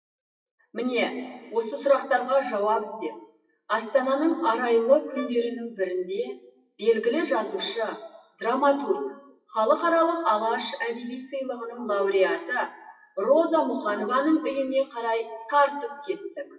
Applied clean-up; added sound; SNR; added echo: classical method WPE with log-MMSE.